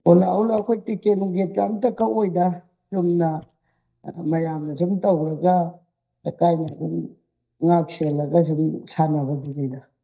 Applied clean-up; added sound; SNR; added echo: neural mask model DeepFilterNet 3.